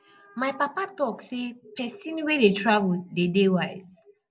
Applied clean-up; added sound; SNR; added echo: none; none; none; none.